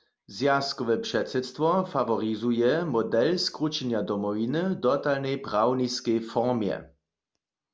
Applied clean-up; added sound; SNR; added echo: none; none; none; none.